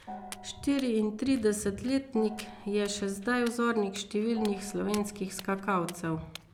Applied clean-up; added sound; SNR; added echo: none; Walk, footsteps + Gong; 16 dB; none.